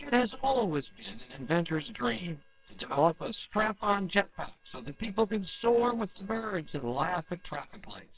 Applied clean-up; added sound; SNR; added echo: neural separator model SepFormer WHAMR!.